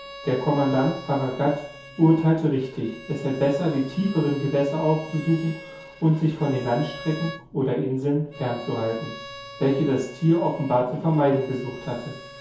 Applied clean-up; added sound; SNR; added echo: none; Bowed string instrument; 17 dB; reverberation time 0.6 s.